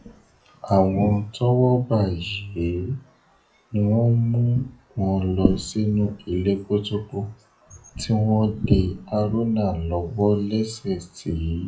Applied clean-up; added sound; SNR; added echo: classical method WPE with log-MMSE.